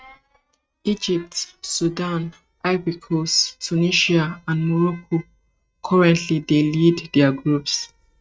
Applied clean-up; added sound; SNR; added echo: neural mask model RNNoise.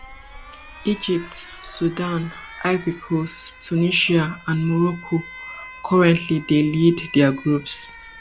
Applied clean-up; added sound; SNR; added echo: none; Alarm; 19 dB; none.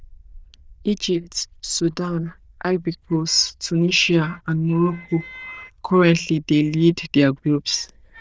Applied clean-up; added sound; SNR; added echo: neural diffusion model UNIVERSE++.